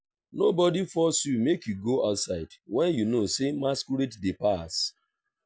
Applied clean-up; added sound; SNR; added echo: none; none; none; none.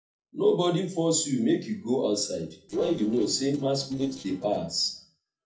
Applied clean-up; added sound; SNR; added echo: neural separator model SepFormer DNS4.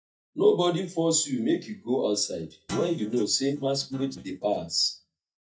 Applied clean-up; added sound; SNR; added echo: neural mask model DeepFilterNet 3.